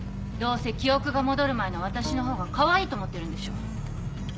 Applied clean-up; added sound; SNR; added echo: none; Bowed string instrument; 13 dB; none.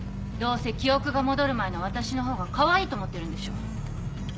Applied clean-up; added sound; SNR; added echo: none; none; none; none.